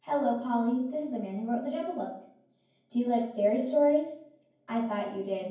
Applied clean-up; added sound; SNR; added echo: none; none; none; reverberation time 0.9 s.